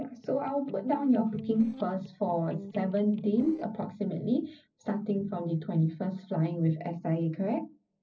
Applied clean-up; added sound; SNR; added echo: neural separator model SepFormer DNS4.